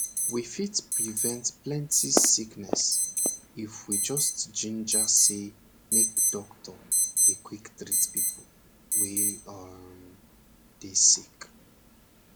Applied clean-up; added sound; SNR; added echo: none; Alarm + Walk, footsteps; -1 dB; none.